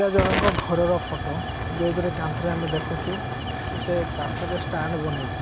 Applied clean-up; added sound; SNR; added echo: none; Tick / Hiss / Explosion / Fire; 1 dB; none.